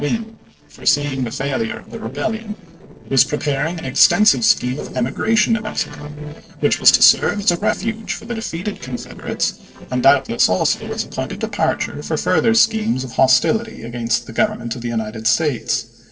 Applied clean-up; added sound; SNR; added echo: neural separator model SepFormer DNS4.